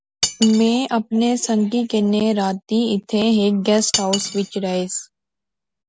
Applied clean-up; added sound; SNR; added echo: none; Cutlery, silverware; 10 dB; none.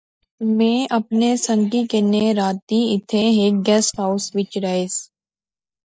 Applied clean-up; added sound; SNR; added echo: neural mask model DeepFilterNet 3.